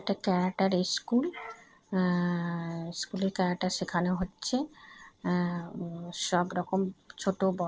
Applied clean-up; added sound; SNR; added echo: neural separator model SepFormer DNS4.